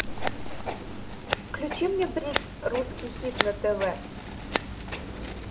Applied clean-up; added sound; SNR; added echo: none; Scissors; 2 dB; reverberation time 0.5 s.